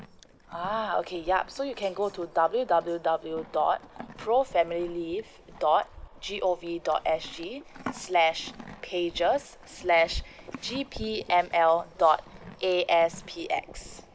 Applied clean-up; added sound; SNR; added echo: none; Livestock, farm animals, working animals; 17 dB; none.